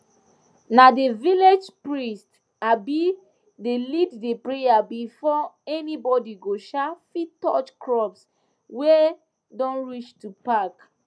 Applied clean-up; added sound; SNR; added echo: none; none; none; none.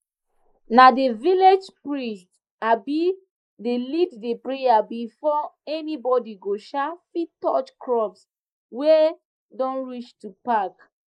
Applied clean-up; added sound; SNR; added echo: neural mask model Resemble Enhance denoiser.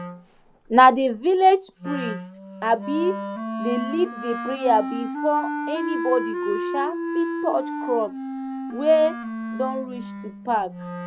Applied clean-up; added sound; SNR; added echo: none; Wind instrument, woodwind instrument; 7 dB; none.